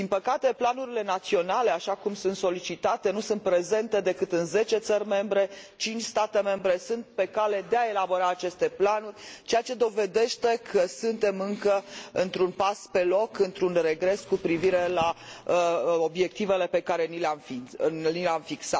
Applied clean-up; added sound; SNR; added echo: none; none; none; none.